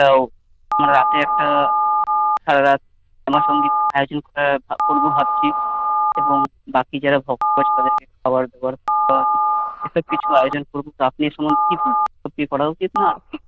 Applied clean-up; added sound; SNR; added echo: neural diffusion model UNIVERSE++.